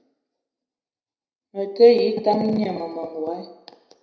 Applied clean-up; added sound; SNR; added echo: none; none; none; reverberation time 0.8 s.